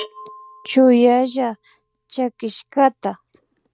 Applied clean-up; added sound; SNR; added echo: neural mask model RNNoise.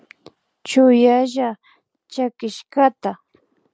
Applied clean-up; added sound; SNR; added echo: none; none; none; none.